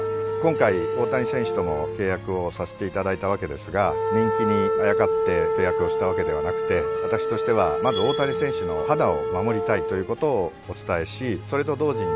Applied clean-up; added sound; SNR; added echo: none; Wind instrument, woodwind instrument; 1 dB; none.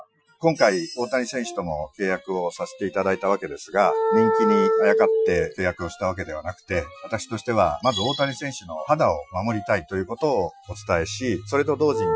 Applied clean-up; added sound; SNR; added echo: classical method Wiener filter.